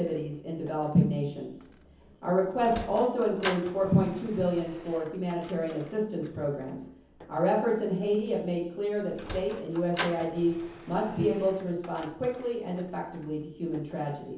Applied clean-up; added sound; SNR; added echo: none; Sliding door; 15 dB; reverberation time 0.7 s.